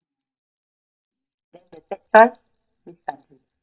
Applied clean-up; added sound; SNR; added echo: neural mask model DeepFilterNet 3.